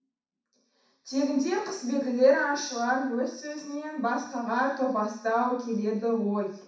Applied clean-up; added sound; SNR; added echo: none; none; none; reverberation time 0.6 s.